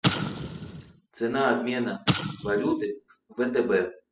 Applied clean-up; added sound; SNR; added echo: classical method spectral subtraction.